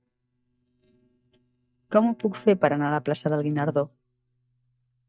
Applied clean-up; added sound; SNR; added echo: neural mask model DeepFilterNet 3.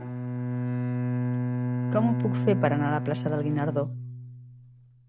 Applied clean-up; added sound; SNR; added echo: none; Bowed string instrument; -1 dB; none.